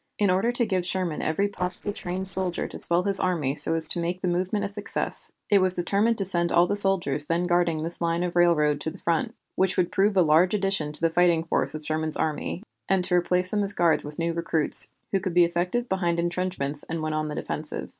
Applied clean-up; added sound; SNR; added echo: neural separator model SepFormer DNS4.